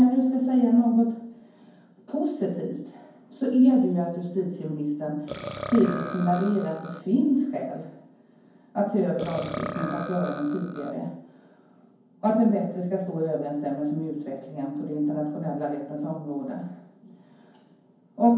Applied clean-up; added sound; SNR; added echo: none; Burping, eructation; 12 dB; reverberation time 0.9 s.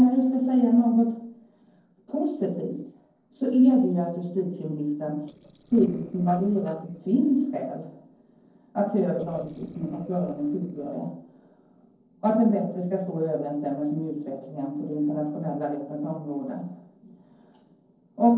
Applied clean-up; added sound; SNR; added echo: neural separator model SepFormer DNS4.